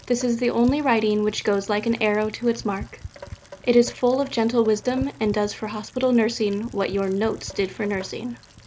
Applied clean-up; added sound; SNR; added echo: none; Rain; 18 dB; none.